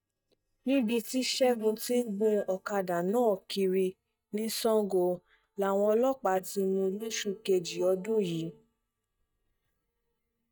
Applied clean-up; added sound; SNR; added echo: neural mask model DeepFilterNet 3.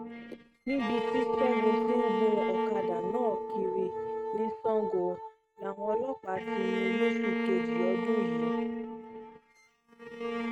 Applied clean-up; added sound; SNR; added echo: neural mask model RNNoise.